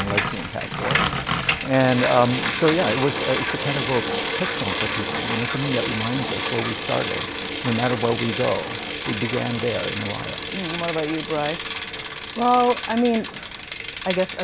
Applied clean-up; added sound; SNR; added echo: none; Bicycle; 3 dB; none.